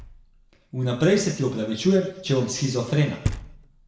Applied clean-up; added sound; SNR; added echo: none; Knock; 13 dB; reverberation time 0.8 s.